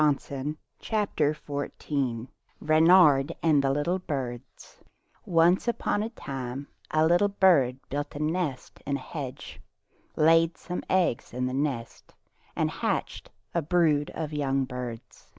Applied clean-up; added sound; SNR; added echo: none; none; none; none.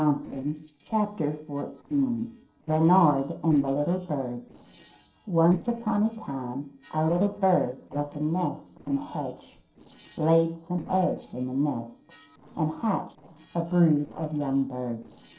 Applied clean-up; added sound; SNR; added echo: neural separator model SepFormer DNS4.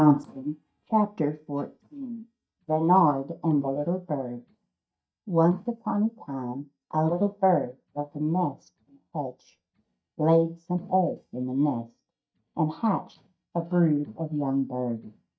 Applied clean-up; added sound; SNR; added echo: neural mask model DeepFilterNet 3.